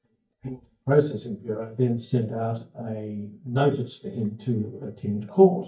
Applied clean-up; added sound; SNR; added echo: neural mask model DeepFilterNet 3.